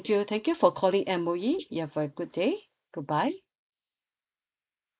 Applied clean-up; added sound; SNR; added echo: neural mask model Resemble Enhance denoiser.